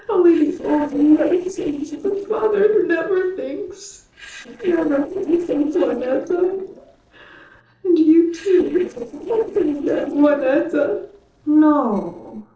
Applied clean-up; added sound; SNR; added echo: neural separator model SepFormer DNS4.